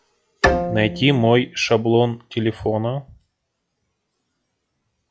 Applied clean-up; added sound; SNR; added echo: classical method log-MMSE.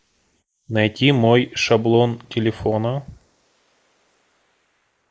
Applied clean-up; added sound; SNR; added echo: neural mask model Resemble Enhance denoiser.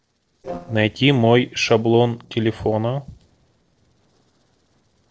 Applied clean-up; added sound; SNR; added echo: neural separator model SepFormer DNS4.